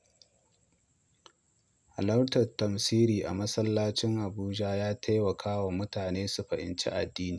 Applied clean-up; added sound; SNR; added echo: none; none; none; none.